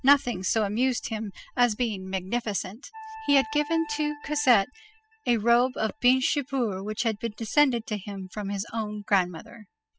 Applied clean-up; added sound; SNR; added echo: classical method spectral subtraction.